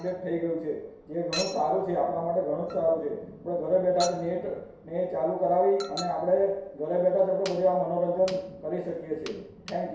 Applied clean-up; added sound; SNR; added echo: none; Chink, clink; 17 dB; reverberation time 0.7 s.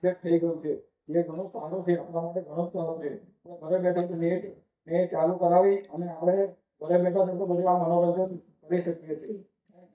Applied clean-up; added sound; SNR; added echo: neural mask model DeepFilterNet 3.